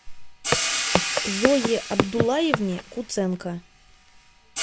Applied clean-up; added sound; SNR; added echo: none; Hi-hat + Walk, footsteps; 0 dB; none.